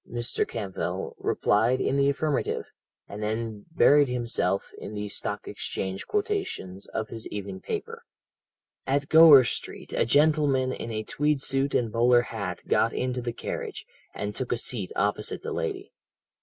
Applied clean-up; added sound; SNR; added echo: none; none; none; none.